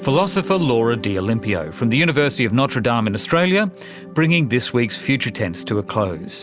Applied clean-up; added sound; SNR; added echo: none; none; none; none.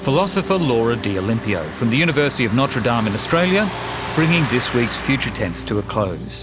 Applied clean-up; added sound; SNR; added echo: none; Truck; 11 dB; none.